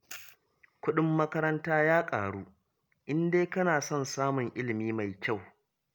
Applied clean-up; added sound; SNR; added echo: none; none; none; none.